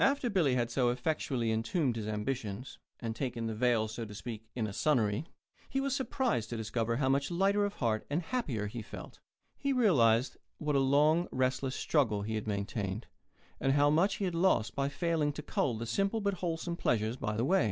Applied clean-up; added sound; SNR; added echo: none; none; none; none.